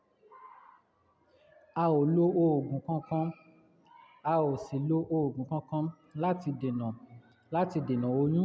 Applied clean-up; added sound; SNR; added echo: none; none; none; none.